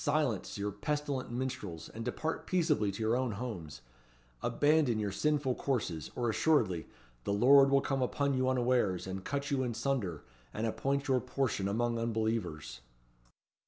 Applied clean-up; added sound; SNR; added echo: none; none; none; none.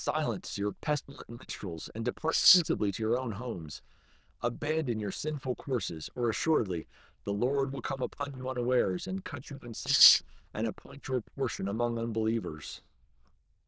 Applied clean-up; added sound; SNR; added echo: neural diffusion model UNIVERSE++.